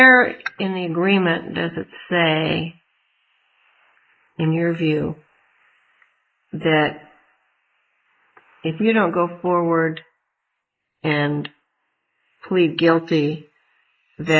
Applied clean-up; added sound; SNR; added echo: neural mask model Resemble Enhance denoiser.